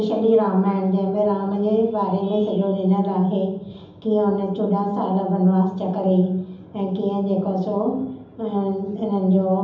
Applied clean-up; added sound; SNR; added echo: none; none; none; reverberation time 0.8 s.